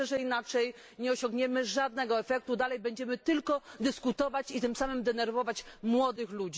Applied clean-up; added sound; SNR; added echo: none; none; none; none.